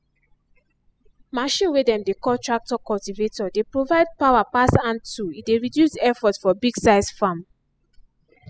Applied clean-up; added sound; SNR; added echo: classical method spectral subtraction.